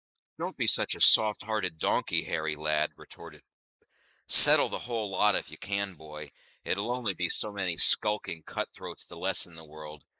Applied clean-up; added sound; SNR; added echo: neural mask model Resemble Enhance denoiser.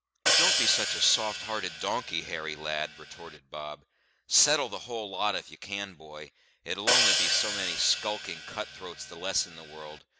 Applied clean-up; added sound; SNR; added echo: none; Hi-hat; -1 dB; none.